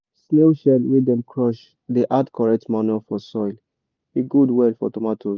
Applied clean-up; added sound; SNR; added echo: none; none; none; none.